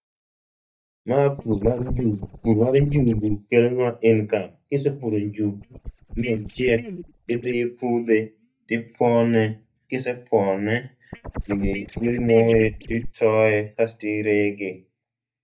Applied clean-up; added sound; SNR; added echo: neural mask model DeepFilterNet 3.